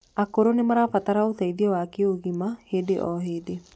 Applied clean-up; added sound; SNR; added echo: none; none; none; none.